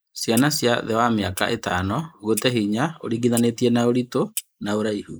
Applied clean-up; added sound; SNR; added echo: neural mask model Resemble Enhance denoiser.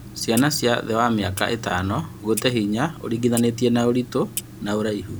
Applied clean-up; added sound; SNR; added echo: none; Clock; 14 dB; none.